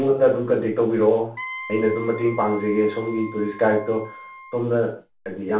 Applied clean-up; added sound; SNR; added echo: none; Wind instrument, woodwind instrument; 16 dB; reverberation time 0.3 s.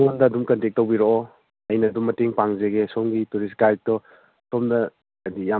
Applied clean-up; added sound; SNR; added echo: none; none; none; none.